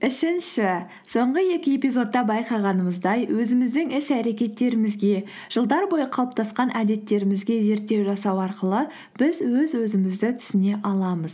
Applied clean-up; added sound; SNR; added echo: none; none; none; none.